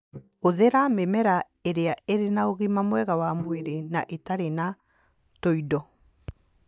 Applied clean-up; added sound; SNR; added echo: neural mask model DeepFilterNet 3.